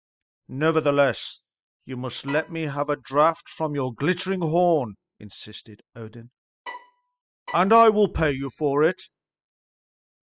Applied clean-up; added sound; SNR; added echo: classical method spectral subtraction.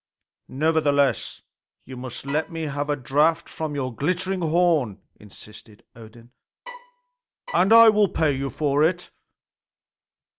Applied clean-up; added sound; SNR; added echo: none; Bowed string instrument; 17 dB; none.